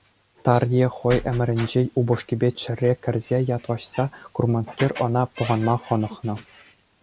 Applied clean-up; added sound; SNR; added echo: none; none; none; none.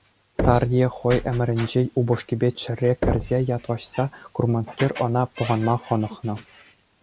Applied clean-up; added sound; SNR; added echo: none; Knock; 9 dB; none.